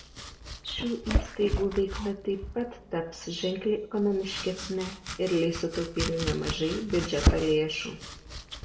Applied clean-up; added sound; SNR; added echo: none; Domestic sounds, home sounds; 3 dB; reverberation time 1.1 s.